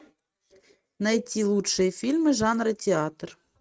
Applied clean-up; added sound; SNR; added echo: neural mask model RNNoise.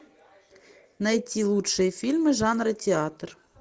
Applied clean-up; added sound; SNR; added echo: none; Cowbell; 19 dB; none.